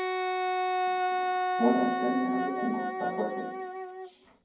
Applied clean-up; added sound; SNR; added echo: none; Wind instrument, woodwind instrument; -2 dB; reverberation time 0.9 s.